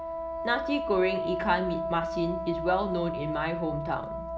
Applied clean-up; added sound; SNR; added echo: none; Wind instrument, woodwind instrument; 3 dB; none.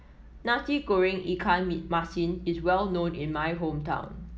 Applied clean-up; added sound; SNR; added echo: none; none; none; none.